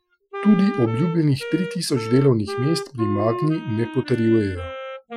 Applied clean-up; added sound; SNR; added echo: classical method Wiener filter.